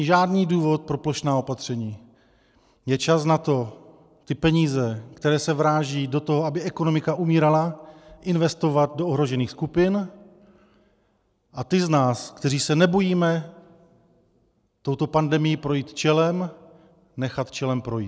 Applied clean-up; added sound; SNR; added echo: none; none; none; none.